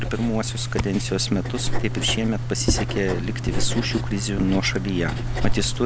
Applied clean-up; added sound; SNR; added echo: none; Writing; -1 dB; none.